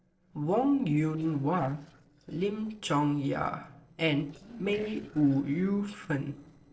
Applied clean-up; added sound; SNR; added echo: neural separator model SepFormer DNS4.